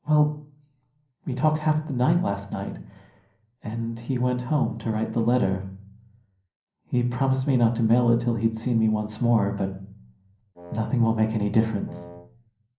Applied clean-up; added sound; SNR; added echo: none; Wind instrument, woodwind instrument; 19 dB; reverberation time 0.6 s.